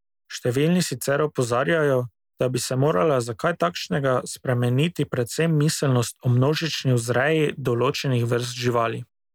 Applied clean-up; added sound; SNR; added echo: none; none; none; none.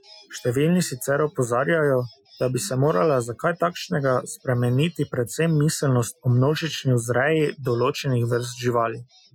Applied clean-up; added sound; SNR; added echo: classical method Wiener filter.